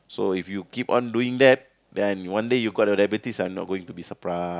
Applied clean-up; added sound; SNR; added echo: none; none; none; none.